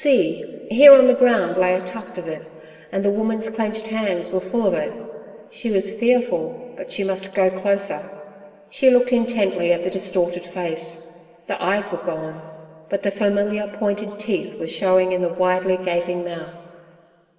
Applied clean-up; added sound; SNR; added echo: none; none; none; reverberation time 2.5 s.